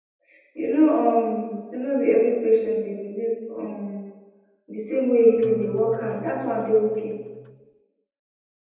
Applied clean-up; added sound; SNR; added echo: none; Acoustic guitar; 16 dB; reverberation time 1.1 s.